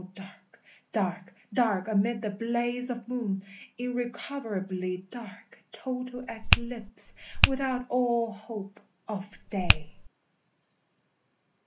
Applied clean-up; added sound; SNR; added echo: none; Finger snapping; -5 dB; none.